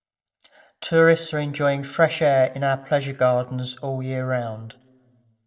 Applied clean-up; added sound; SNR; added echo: none; none; none; reverberation time 0.3 s.